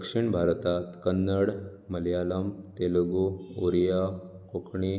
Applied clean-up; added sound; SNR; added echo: none; none; none; none.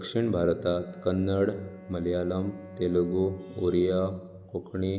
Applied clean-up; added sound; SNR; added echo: none; Bowed string instrument; 19 dB; none.